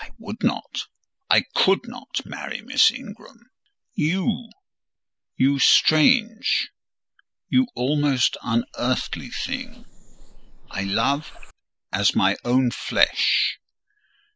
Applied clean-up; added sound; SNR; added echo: neural mask model Resemble Enhance denoiser.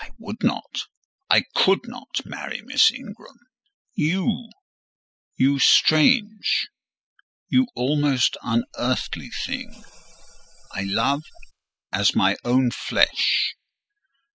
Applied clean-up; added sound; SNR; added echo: classical method spectral subtraction.